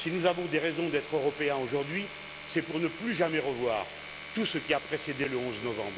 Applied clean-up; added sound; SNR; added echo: none; Domestic sounds, home sounds; 10 dB; none.